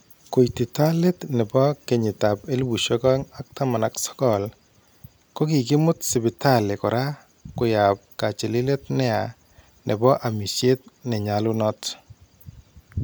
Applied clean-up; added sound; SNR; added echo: none; none; none; none.